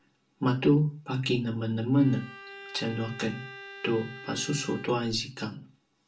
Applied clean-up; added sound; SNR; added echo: none; Bowed string instrument; 16 dB; reverberation time 0.3 s.